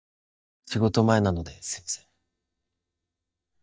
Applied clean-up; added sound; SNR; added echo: neural mask model DeepFilterNet 3.